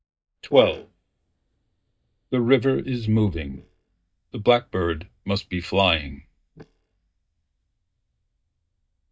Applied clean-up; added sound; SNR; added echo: neural mask model DeepFilterNet 3.